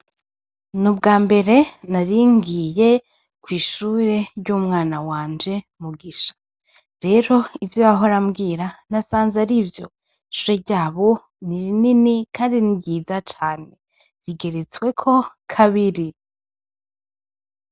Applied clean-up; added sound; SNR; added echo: none; none; none; none.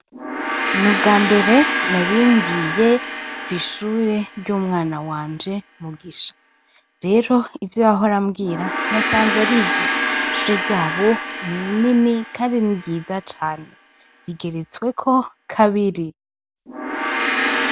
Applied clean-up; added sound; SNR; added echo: none; Gong; 5 dB; none.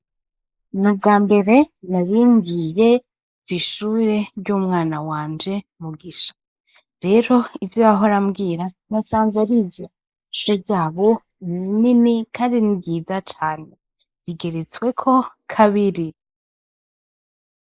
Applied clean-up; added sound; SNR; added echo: neural mask model Resemble Enhance denoiser.